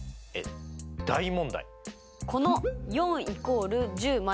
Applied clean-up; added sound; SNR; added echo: none; none; none; none.